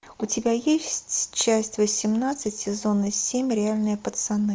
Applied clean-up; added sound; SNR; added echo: none; none; none; none.